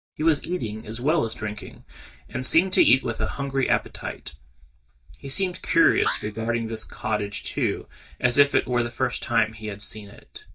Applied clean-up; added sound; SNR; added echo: neural mask model DeepFilterNet 3.